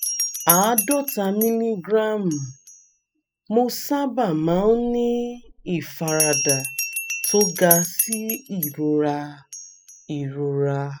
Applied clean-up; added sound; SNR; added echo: classical method spectral subtraction.